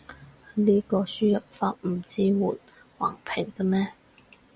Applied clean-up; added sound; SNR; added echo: none; none; none; none.